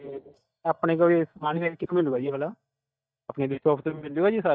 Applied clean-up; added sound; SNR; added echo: neural mask model DeepFilterNet 3.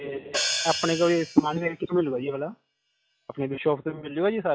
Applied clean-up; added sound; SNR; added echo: classical method log-MMSE.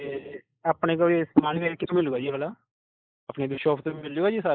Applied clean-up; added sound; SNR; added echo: neural mask model Resemble Enhance denoiser.